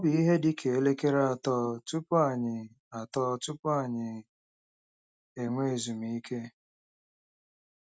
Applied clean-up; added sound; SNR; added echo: none; none; none; none.